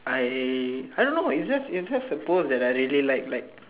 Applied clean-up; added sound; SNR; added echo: none; none; none; none.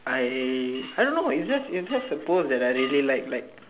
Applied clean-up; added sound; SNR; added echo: none; Glass; 18 dB; none.